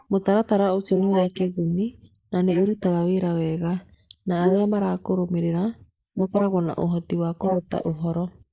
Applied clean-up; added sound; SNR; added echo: neural mask model Resemble Enhance denoiser.